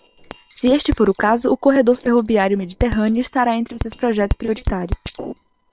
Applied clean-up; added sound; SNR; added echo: neural separator model SepFormer WHAM!.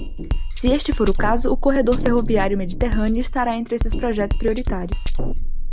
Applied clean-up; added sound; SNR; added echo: none; Drum kit; -1 dB; none.